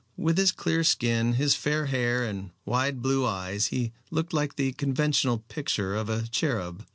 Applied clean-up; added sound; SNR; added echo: none; none; none; none.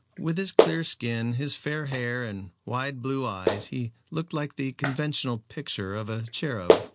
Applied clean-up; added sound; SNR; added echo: none; Clapping; 0 dB; none.